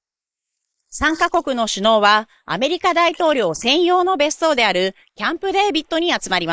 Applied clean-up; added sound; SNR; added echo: neural mask model Resemble Enhance denoiser.